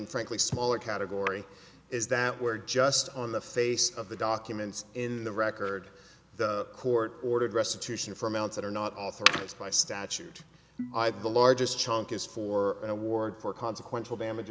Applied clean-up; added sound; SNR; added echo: none; Organ; 13 dB; none.